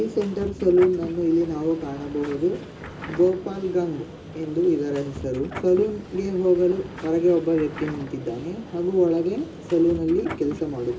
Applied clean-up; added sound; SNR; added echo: none; Subway, metro, underground; 14 dB; reverberation time 0.2 s.